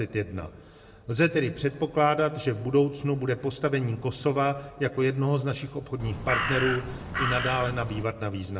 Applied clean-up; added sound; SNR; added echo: none; Crow; 4 dB; reverberation time 1.1 s.